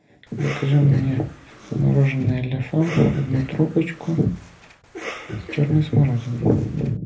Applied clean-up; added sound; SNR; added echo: none; Cough; 17 dB; reverberation time 0.3 s.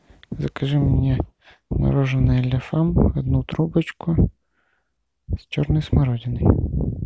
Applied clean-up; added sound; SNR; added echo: none; none; none; none.